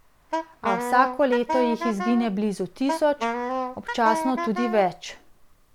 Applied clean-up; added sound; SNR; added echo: none; Wind instrument, woodwind instrument; 4 dB; none.